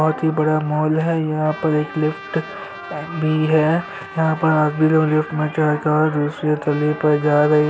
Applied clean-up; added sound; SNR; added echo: none; Trumpet; 19 dB; none.